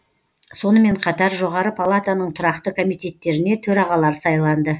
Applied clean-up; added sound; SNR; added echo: none; none; none; none.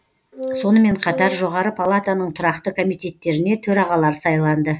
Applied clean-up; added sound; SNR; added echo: none; Wind instrument, woodwind instrument; 9 dB; none.